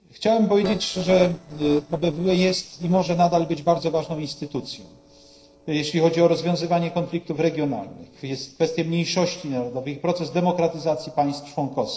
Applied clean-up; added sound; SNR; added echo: neural separator model SepFormer DNS4.